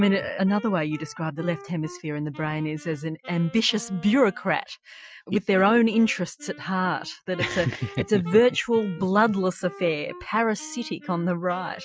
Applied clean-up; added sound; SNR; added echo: classical method Wiener filter.